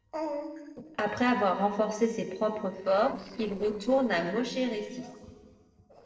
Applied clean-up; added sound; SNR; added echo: neural separator model SepFormer DNS4.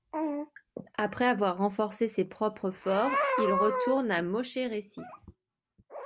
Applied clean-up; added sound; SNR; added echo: none; none; none; none.